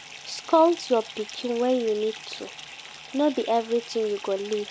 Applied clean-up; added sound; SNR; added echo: none; Fill (with liquid) / Bathtub (filling or washing); 16 dB; none.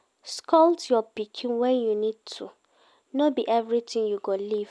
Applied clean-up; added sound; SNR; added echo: none; none; none; none.